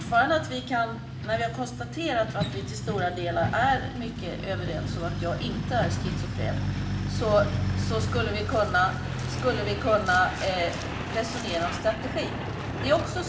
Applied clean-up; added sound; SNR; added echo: none; Truck; 2 dB; reverberation time 0.4 s.